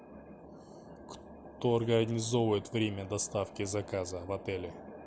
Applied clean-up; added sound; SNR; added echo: none; none; none; none.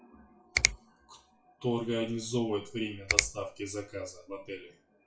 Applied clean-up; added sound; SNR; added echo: classical method WPE with log-MMSE.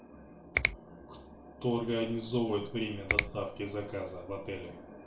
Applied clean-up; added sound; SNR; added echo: none; Finger snapping; -1 dB; reverberation time 0.4 s.